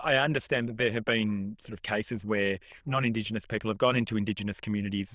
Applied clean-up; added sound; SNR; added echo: neural diffusion model UNIVERSE++.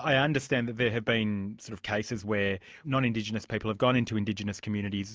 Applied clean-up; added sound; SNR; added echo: none; none; none; none.